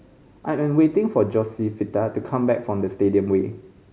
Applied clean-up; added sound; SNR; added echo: none; none; none; none.